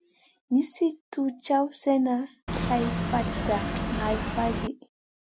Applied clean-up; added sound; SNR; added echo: none; Boat, Water vehicle; 1 dB; none.